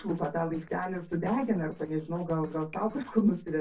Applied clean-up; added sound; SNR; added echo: neural separator model SepFormer DNS4.